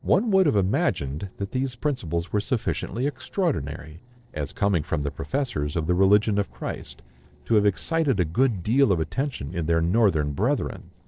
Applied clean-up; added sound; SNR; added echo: neural separator model SepFormer DNS4.